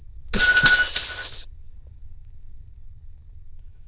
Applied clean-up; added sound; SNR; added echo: neural diffusion model UNIVERSE++.